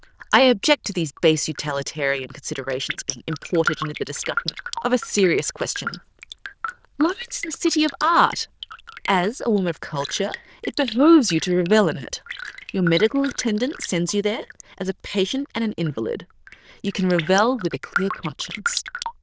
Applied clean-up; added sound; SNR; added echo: neural diffusion model UNIVERSE++.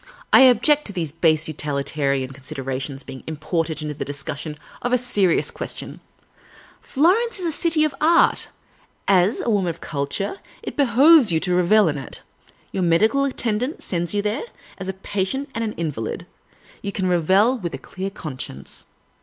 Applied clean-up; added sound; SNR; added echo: none; none; none; none.